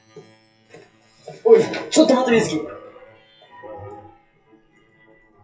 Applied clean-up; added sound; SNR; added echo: classical method WPE with log-MMSE.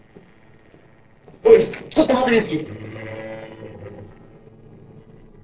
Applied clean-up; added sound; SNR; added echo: neural separator model SepFormer DNS4.